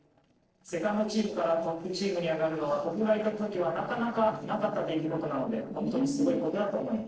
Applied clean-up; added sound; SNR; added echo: neural separator model SepFormer DNS4.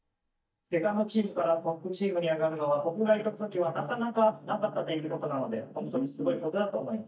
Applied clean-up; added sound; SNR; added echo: neural mask model DeepFilterNet 3.